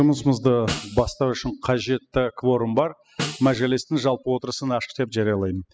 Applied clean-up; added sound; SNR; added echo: classical method spectral subtraction.